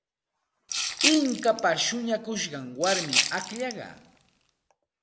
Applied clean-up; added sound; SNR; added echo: none; Rattle (instrument); 2 dB; none.